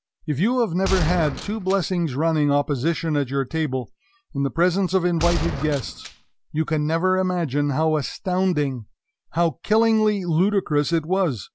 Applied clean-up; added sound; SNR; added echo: none; Gunshot, gunfire; 6 dB; none.